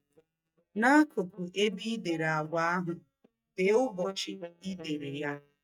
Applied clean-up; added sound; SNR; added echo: neural mask model DeepFilterNet 3.